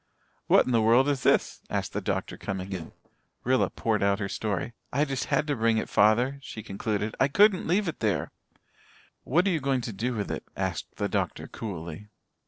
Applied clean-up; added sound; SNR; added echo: neural separator model SepFormer DNS4.